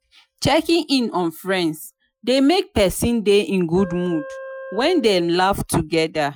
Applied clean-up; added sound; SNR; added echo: classical method Wiener filter.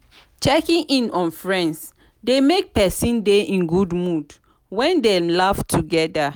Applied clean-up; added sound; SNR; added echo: none; none; none; none.